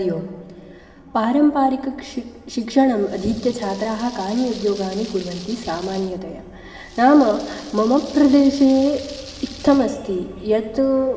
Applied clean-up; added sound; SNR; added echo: none; Rain; 20 dB; reverberation time 2.9 s.